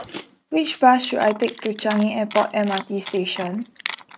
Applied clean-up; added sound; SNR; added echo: neural mask model RNNoise.